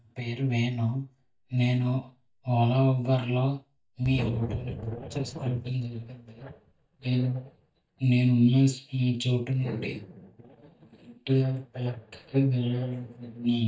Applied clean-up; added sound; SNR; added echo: neural mask model DeepFilterNet 3.